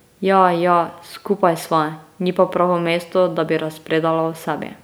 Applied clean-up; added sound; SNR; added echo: none; none; none; none.